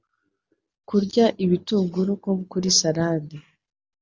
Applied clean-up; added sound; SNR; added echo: none; none; none; none.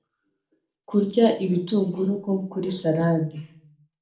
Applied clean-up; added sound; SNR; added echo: none; none; none; reverberation time 0.4 s.